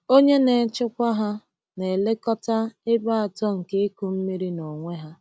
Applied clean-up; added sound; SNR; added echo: none; none; none; none.